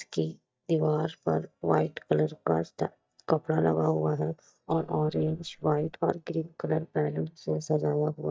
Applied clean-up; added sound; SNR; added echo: neural mask model DeepFilterNet 3.